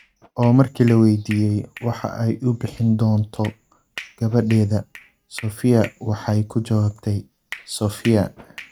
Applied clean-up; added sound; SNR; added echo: neural mask model RNNoise.